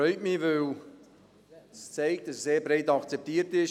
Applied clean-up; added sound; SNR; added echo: none; none; none; none.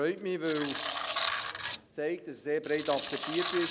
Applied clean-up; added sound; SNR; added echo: none; Tools; -4 dB; none.